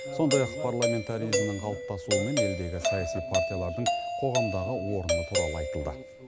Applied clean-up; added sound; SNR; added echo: none; Doorbell; -1 dB; none.